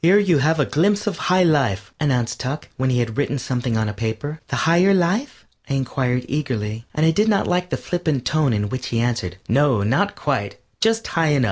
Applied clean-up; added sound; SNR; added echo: none; none; none; none.